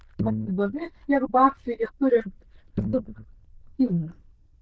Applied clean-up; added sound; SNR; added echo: neural diffusion model UNIVERSE++.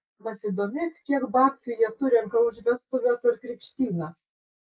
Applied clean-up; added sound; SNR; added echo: neural mask model Resemble Enhance denoiser.